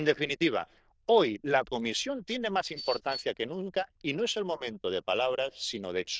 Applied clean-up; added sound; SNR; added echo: neural diffusion model UNIVERSE++.